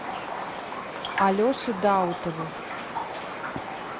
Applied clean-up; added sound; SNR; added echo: none; Raindrop; 5 dB; none.